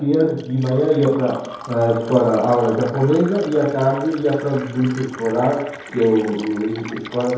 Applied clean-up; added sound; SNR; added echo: none; Fill (with liquid); 18 dB; reverberation time 2.2 s.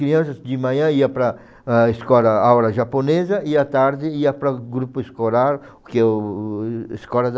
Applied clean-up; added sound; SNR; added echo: none; none; none; none.